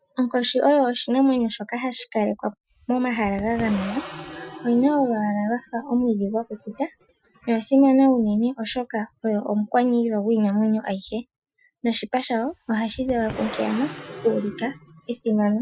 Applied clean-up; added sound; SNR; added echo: classical method Wiener filter.